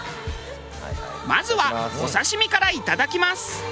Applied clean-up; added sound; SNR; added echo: none; none; none; none.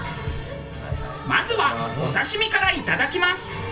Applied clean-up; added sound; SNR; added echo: none; Thunder; 19 dB; reverberation time 0.3 s.